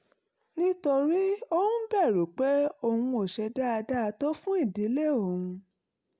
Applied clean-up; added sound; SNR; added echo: none; none; none; none.